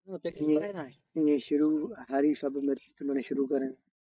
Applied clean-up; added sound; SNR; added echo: neural mask model DeepFilterNet 3.